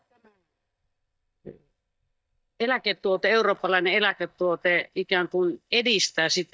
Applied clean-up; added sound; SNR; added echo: neural mask model DeepFilterNet 3.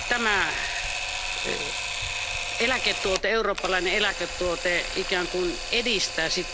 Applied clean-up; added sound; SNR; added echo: none; Camera; 4 dB; none.